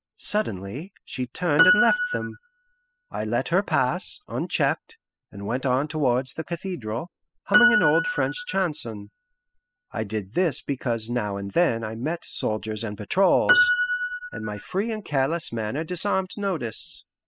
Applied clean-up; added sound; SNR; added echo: classical method spectral subtraction.